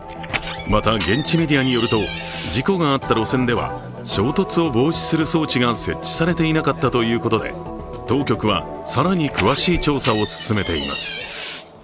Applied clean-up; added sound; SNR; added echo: none; Door; 9 dB; none.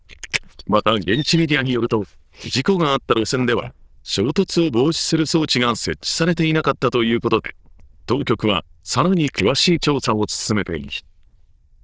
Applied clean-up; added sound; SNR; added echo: neural diffusion model UNIVERSE++.